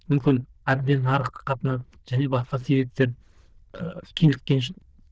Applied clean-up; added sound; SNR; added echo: neural diffusion model UNIVERSE++.